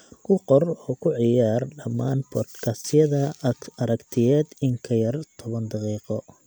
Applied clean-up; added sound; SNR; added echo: none; none; none; none.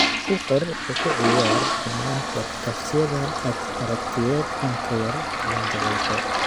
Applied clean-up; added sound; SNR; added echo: none; Toilet flush; -1 dB; none.